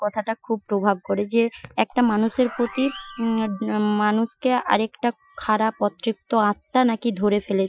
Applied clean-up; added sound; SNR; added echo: classical method Wiener filter.